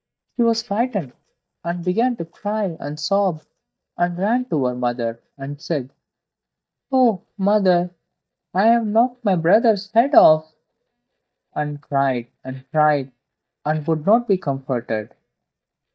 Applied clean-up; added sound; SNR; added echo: neural mask model DeepFilterNet 3.